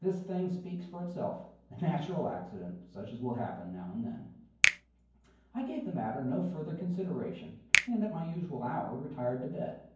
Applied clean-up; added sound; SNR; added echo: none; Finger snapping; -1 dB; reverberation time 0.9 s.